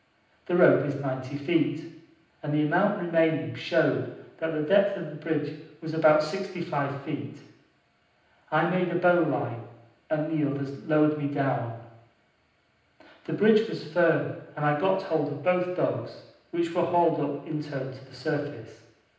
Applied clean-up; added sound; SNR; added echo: none; none; none; reverberation time 0.9 s.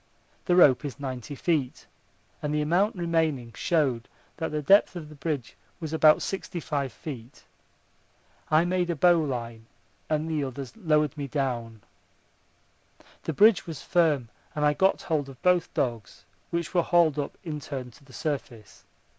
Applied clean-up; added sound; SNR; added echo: none; none; none; none.